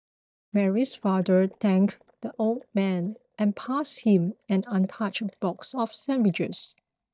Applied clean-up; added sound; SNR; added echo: neural mask model DeepFilterNet 3.